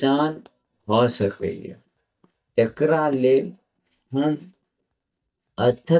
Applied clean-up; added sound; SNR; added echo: neural mask model DeepFilterNet 3.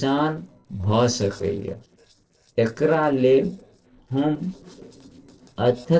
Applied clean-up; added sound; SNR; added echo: neural separator model SepFormer DNS4.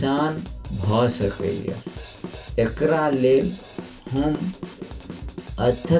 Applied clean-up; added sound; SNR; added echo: none; Drum kit; 12 dB; reverberation time 0.2 s.